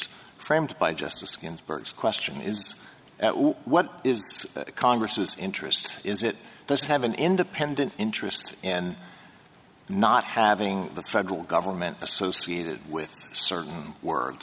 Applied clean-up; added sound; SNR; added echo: none; none; none; none.